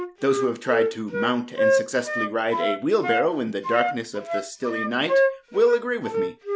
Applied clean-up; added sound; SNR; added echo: none; Wind instrument, woodwind instrument; 1 dB; none.